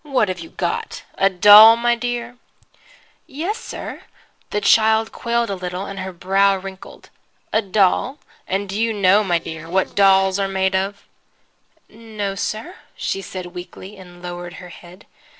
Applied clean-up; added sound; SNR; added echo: neural separator model SepFormer DNS4.